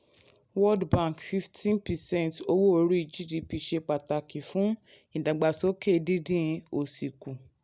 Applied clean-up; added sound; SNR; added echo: none; none; none; none.